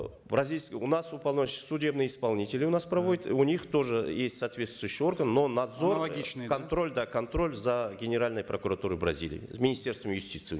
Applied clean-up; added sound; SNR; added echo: none; none; none; none.